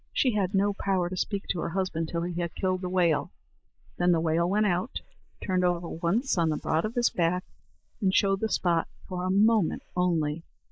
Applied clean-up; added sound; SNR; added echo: neural mask model Resemble Enhance denoiser.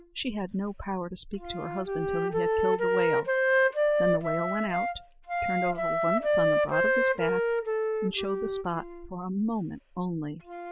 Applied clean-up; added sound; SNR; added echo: none; Wind instrument, woodwind instrument; -5 dB; none.